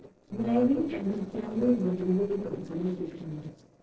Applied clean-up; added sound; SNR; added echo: neural separator model SepFormer DNS4.